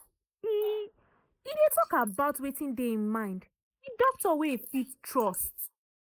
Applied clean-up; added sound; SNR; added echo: neural mask model Resemble Enhance denoiser.